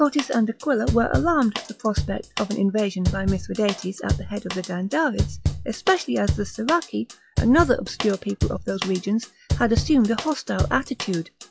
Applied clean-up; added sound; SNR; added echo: classical method log-MMSE.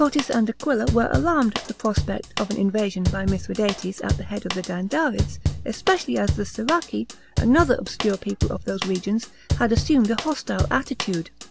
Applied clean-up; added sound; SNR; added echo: none; Drum / Drum kit; 5 dB; none.